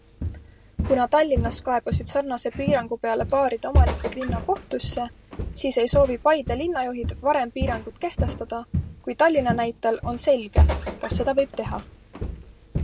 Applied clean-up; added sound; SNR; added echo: none; Walk, footsteps; 3 dB; none.